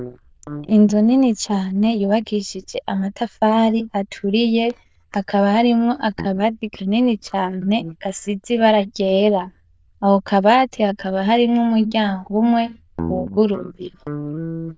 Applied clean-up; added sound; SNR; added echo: neural diffusion model UNIVERSE++.